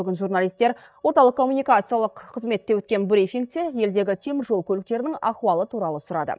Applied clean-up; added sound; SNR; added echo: neural mask model DeepFilterNet 3.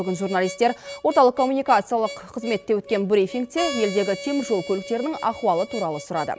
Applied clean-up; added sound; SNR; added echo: none; Harmonica; 14 dB; none.